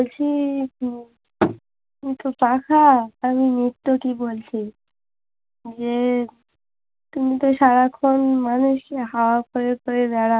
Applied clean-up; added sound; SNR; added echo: none; none; none; none.